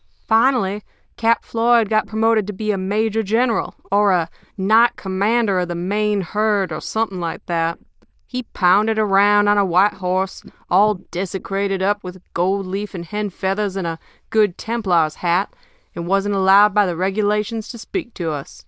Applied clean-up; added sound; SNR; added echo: neural diffusion model UNIVERSE++.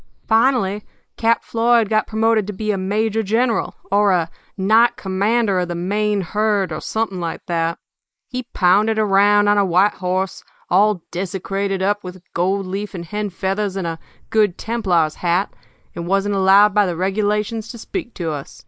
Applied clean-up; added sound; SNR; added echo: neural mask model Resemble Enhance denoiser.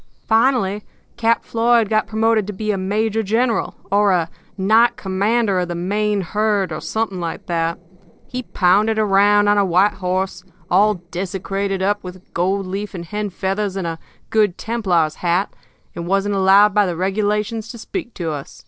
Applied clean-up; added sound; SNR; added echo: neural separator model SepFormer DNS4.